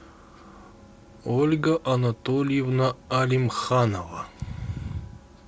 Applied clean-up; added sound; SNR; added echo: none; none; none; none.